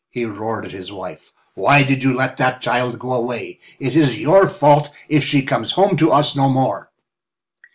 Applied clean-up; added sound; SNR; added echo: none; none; none; none.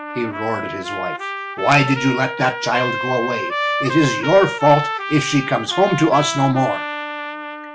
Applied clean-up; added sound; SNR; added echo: none; Trumpet; 6 dB; none.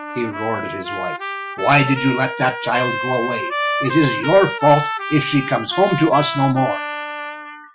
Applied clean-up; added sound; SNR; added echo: classical method Wiener filter.